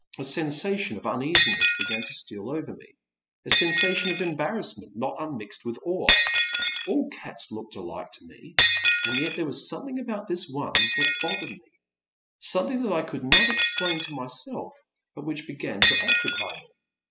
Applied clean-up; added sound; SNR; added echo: classical method spectral subtraction.